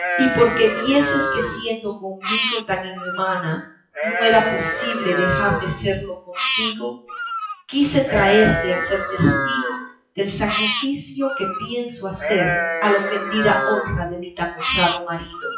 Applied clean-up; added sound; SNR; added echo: classical method WPE with log-MMSE.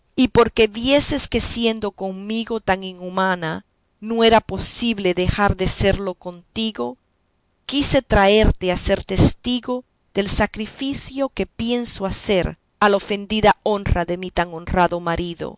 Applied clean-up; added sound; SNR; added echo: none; none; none; none.